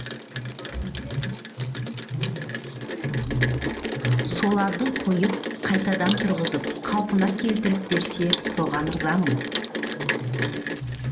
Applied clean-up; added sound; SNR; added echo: none; Rain; 3 dB; none.